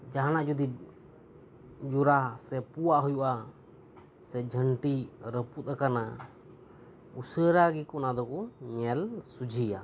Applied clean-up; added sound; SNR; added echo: none; none; none; none.